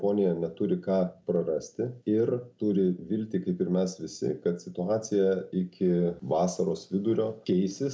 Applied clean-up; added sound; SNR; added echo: none; none; none; none.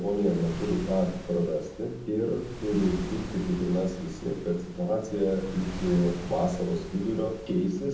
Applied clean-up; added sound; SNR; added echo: none; Waves, surf; 12 dB; reverberation time 0.6 s.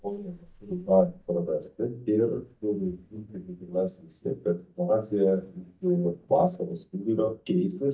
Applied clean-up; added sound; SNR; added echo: neural mask model DeepFilterNet 3.